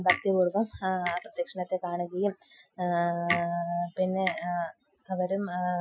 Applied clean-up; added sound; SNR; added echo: classical method Wiener filter.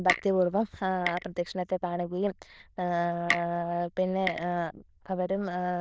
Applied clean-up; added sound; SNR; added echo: neural diffusion model UNIVERSE++.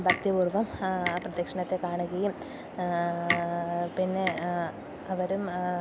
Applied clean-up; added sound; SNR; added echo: none; Tick; 7 dB; none.